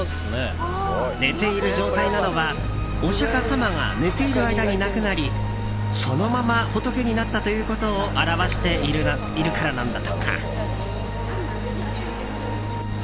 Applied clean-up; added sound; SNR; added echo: none; Cat; 19 dB; none.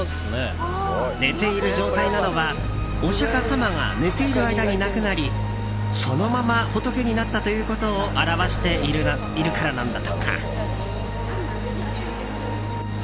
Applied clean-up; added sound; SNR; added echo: none; none; none; none.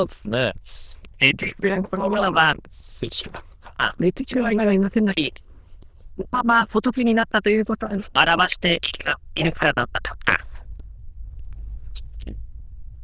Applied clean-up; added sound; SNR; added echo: neural diffusion model UNIVERSE++.